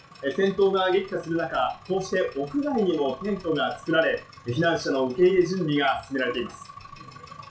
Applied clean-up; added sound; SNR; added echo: classical method WPE with log-MMSE.